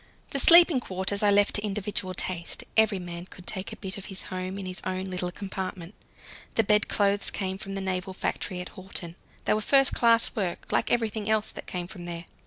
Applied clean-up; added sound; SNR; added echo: none; none; none; none.